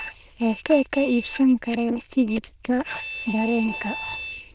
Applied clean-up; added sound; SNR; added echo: neural diffusion model UNIVERSE++.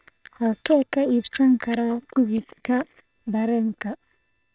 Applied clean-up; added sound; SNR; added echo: neural separator model SepFormer WHAM!.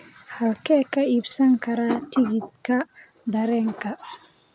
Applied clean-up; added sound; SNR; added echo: none; none; none; none.